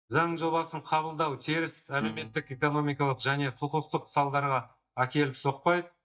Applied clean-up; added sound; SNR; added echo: neural mask model DeepFilterNet 3.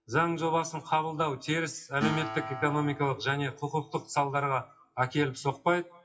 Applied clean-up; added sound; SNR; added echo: classical method WPE with log-MMSE.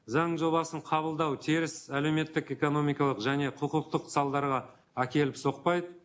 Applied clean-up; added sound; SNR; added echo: none; none; none; none.